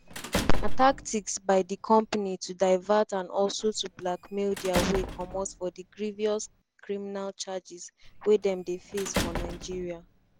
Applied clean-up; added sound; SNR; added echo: none; Squeak / Slam / Human group actions; 11 dB; none.